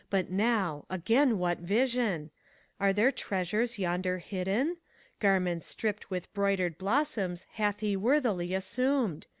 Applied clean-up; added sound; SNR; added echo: none; none; none; none.